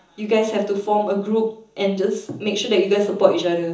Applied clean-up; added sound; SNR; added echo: none; none; none; reverberation time 0.7 s.